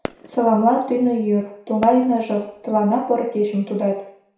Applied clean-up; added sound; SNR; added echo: none; Fireworks; 18 dB; reverberation time 0.6 s.